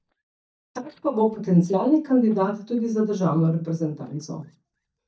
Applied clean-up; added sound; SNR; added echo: neural mask model DeepFilterNet 3.